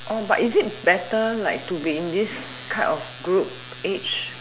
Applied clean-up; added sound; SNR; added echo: none; none; none; none.